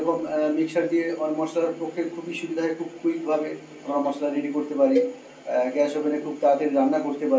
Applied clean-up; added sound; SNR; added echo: none; Cowbell; 7 dB; reverberation time 0.3 s.